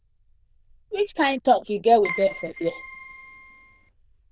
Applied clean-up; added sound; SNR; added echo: neural diffusion model UNIVERSE++.